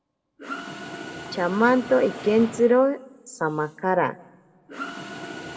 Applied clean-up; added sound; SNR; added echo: none; Mechanisms; 14 dB; reverberation time 0.3 s.